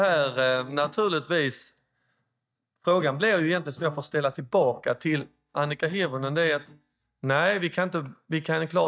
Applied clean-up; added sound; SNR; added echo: neural mask model DeepFilterNet 3.